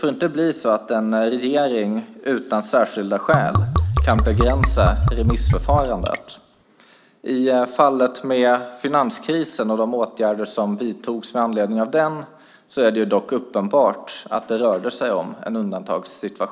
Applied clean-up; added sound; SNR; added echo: none; Liquid; -2 dB; none.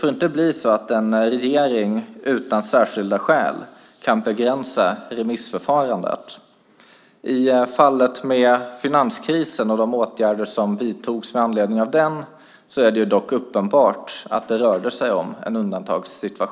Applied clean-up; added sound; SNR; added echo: none; none; none; none.